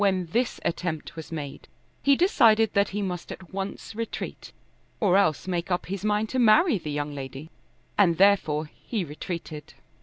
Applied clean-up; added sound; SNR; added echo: none; none; none; none.